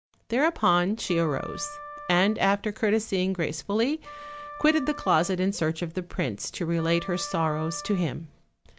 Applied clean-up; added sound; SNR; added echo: none; Wind instrument, woodwind instrument; 16 dB; none.